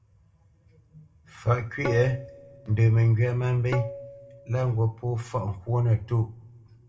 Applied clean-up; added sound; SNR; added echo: none; Tabla; 12 dB; reverberation time 0.4 s.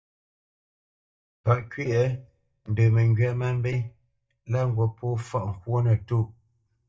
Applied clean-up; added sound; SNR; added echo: neural mask model DeepFilterNet 3.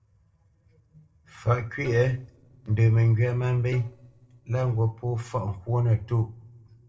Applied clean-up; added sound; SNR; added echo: neural separator model SepFormer DNS4.